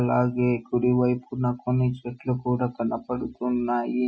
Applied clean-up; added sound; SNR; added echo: classical method Wiener filter.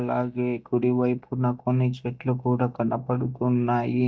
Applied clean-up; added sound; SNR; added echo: neural mask model DeepFilterNet 3.